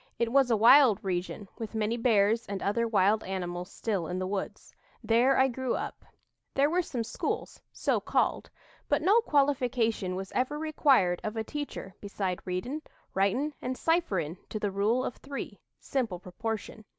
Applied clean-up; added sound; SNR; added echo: none; none; none; none.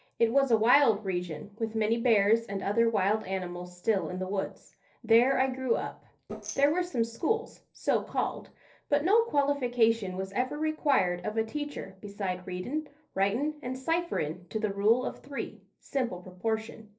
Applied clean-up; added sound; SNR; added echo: neural separator model SepFormer DNS4.